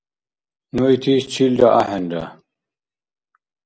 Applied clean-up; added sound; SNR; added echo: none; none; none; none.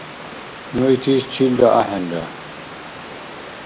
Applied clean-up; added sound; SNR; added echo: none; Stream / Liquid; 13 dB; none.